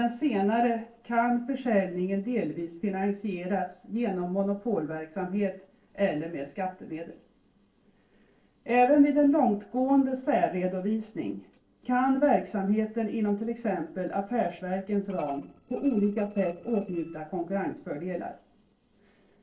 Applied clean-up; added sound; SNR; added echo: neural separator model SepFormer DNS4.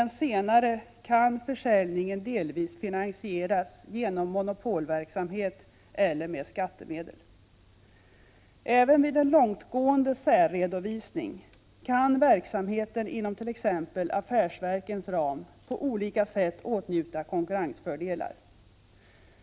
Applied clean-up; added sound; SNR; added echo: none; none; none; none.